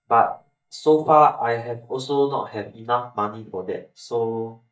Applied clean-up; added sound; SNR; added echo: neural mask model DeepFilterNet 3.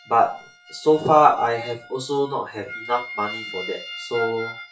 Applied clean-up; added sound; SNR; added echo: classical method WPE with log-MMSE.